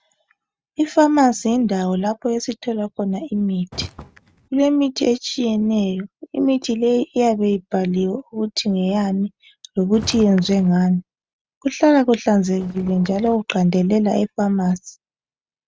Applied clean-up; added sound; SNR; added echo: neural mask model RNNoise.